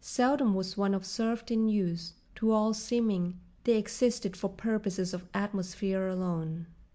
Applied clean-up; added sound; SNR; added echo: none; none; none; none.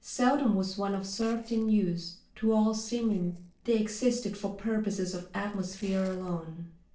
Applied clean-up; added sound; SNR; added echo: neural separator model SepFormer DNS4.